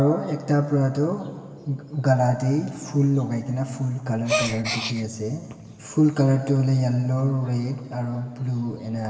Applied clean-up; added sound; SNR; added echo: none; Gasp; 4 dB; reverberation time 2.3 s.